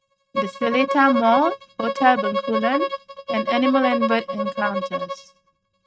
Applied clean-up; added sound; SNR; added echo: neural mask model RNNoise.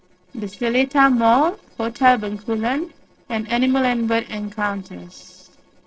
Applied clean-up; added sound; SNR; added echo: neural separator model SepFormer DNS4.